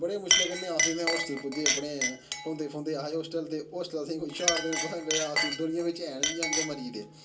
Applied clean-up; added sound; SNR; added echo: none; Chink, clink; -1 dB; reverberation time 0.2 s.